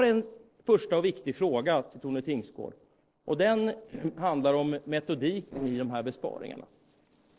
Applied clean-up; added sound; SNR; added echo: neural separator model SepFormer DNS4.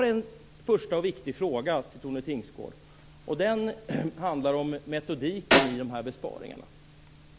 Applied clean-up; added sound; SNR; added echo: none; Snare drum; -3 dB; none.